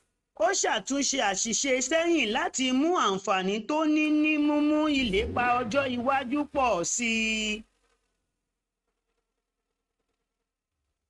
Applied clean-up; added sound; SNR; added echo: neural mask model RNNoise.